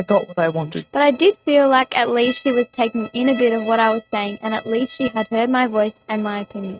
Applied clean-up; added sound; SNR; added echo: neural mask model RNNoise.